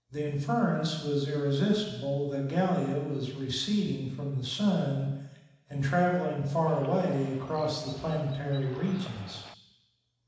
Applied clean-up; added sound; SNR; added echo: none; Bird; 18 dB; reverberation time 1.1 s.